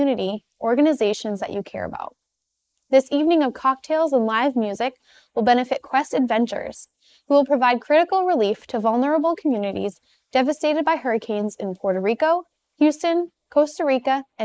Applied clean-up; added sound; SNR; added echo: neural mask model Resemble Enhance denoiser.